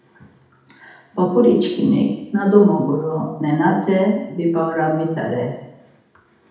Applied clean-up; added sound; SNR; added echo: none; none; none; reverberation time 0.8 s.